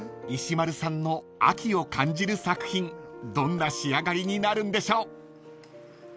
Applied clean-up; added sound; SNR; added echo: none; none; none; none.